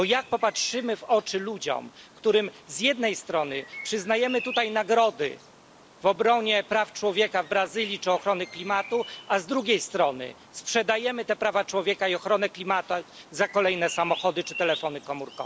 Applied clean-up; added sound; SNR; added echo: none; Bird vocalization, bird call, bird song; 17 dB; none.